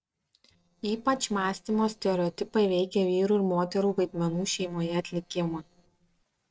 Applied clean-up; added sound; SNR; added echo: neural separator model SepFormer DNS4.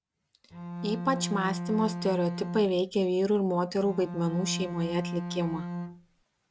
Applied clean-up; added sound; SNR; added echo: none; Bowed string instrument; 6 dB; none.